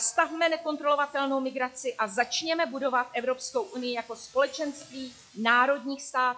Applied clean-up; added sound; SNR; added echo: classical method log-MMSE.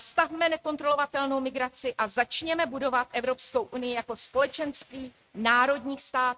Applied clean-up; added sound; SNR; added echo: neural mask model RNNoise.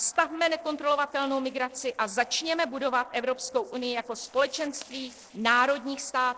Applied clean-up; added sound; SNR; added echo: neural separator model SepFormer DNS4.